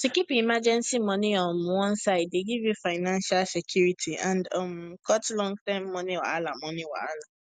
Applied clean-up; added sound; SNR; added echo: none; none; none; none.